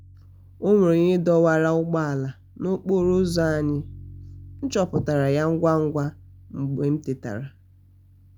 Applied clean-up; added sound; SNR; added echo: none; Bass guitar; 19 dB; none.